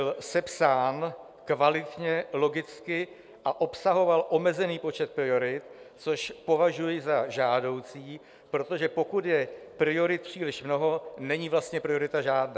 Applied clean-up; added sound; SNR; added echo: none; none; none; none.